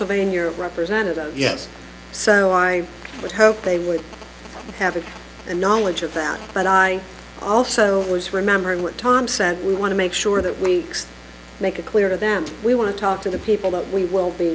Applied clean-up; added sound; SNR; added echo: none; none; none; none.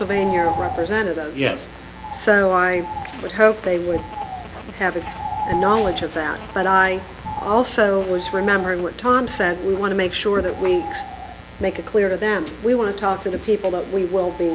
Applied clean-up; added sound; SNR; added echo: none; Bird; 11 dB; none.